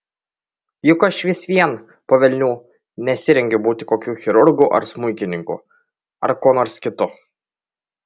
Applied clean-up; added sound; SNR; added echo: none; none; none; none.